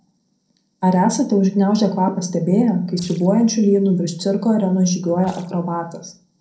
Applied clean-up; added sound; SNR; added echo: neural separator model SepFormer DNS4.